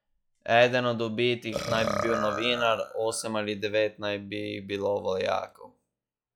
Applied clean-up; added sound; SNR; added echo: classical method log-MMSE.